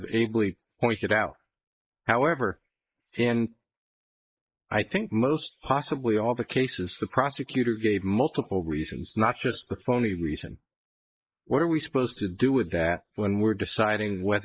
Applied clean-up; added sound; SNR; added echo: neural mask model Resemble Enhance denoiser.